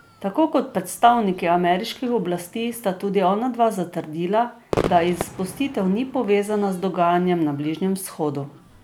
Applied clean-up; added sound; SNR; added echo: none; Crowd / Fireworks; 14 dB; none.